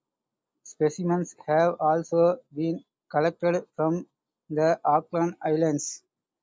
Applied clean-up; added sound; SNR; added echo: none; none; none; none.